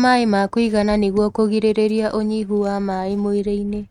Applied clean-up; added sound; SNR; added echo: neural mask model RNNoise.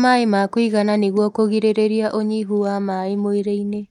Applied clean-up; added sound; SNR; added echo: neural mask model DeepFilterNet 3.